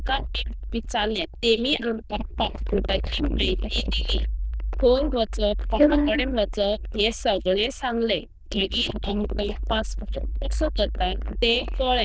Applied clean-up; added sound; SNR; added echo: neural diffusion model UNIVERSE++.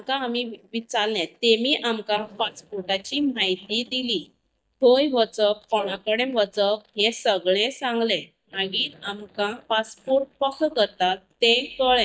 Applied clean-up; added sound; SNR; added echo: neural mask model DeepFilterNet 3.